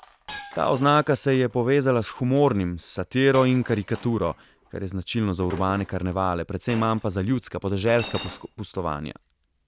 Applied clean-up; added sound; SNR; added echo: none; Chink, clink; 19 dB; none.